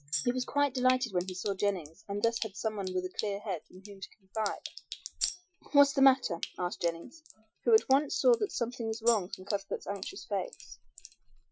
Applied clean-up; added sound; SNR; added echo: classical method Wiener filter.